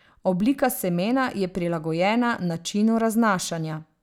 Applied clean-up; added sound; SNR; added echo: none; none; none; none.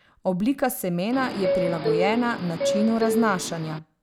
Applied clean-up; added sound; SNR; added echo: none; Subway, metro, underground; 2 dB; none.